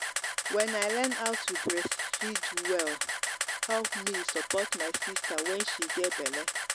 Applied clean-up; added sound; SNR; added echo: none; Camera; -2 dB; none.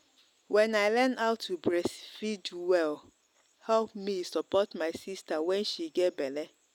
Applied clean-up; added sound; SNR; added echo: none; none; none; none.